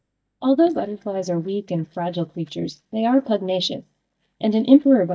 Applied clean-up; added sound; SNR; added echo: neural mask model DeepFilterNet 3.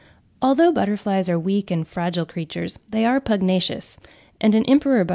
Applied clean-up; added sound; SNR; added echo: none; none; none; none.